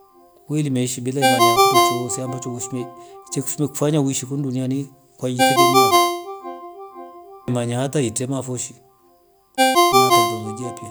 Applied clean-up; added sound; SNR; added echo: none; Ringtone; -4 dB; none.